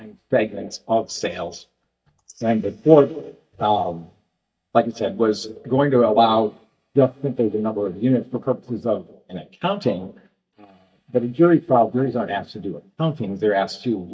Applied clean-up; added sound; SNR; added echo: neural mask model DeepFilterNet 3.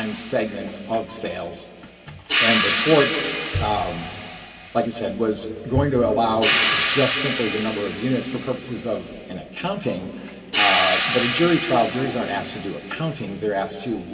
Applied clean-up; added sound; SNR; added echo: none; Hi-hat; 0 dB; reverberation time 2.6 s.